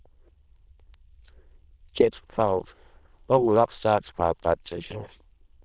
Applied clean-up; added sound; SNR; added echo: neural diffusion model UNIVERSE++.